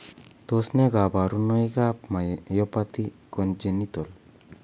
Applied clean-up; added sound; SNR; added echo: none; none; none; none.